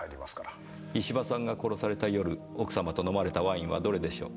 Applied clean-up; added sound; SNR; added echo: none; none; none; none.